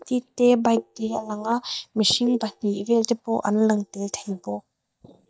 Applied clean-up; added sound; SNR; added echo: neural mask model DeepFilterNet 3.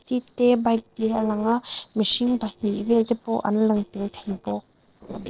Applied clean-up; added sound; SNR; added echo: neural separator model SepFormer DNS4.